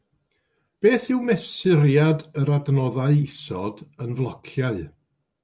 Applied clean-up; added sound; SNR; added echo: none; none; none; none.